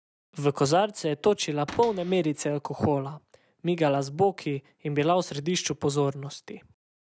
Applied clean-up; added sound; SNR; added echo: none; Cupboard open or close / Door; 15 dB; none.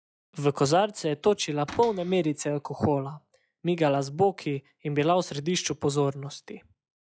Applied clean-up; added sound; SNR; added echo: classical method log-MMSE.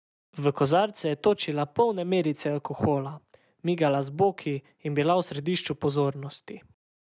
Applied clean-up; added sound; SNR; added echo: none; none; none; none.